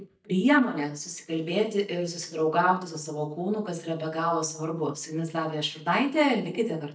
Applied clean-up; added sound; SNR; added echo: neural mask model DeepFilterNet 3.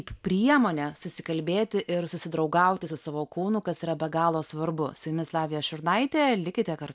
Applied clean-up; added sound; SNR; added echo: none; none; none; none.